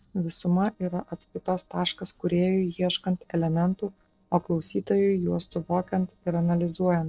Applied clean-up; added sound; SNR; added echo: neural separator model SepFormer DNS4.